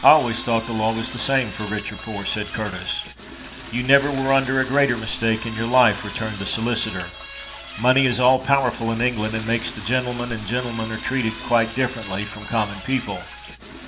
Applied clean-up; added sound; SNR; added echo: none; Toilet flush / Door; 13 dB; reverberation time 0.6 s.